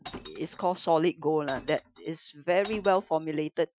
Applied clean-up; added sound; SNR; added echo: classical method Wiener filter.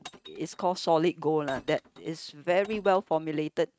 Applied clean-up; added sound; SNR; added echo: neural mask model RNNoise.